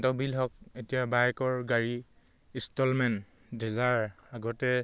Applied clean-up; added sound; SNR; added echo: none; none; none; none.